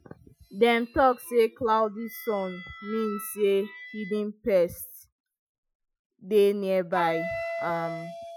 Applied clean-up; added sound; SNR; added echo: classical method Wiener filter.